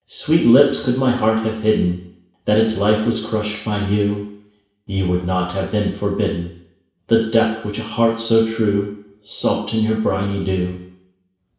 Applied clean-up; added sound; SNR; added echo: none; none; none; reverberation time 0.7 s.